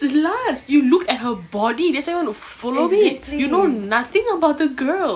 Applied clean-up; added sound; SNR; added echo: none; none; none; none.